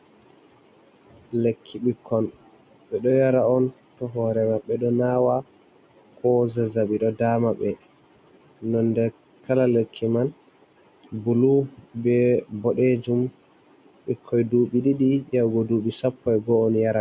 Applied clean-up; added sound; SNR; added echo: none; none; none; none.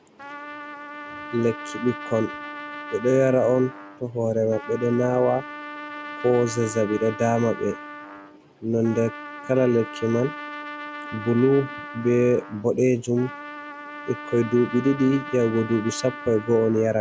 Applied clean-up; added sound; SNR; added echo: none; Trumpet; 13 dB; none.